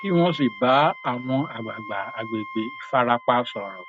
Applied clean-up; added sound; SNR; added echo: none; Wind instrument, woodwind instrument; 16 dB; none.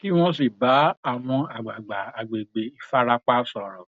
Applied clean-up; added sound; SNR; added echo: none; none; none; none.